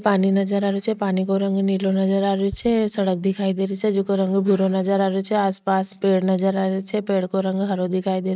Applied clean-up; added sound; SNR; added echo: neural mask model RNNoise.